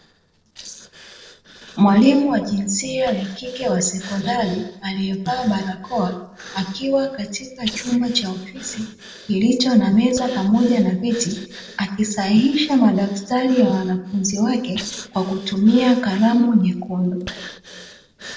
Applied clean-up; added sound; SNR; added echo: neural separator model SepFormer DNS4.